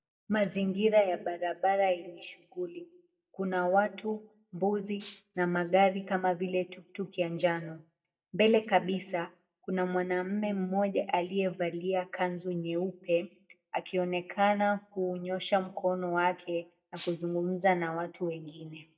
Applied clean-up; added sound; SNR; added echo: neural mask model DeepFilterNet 3.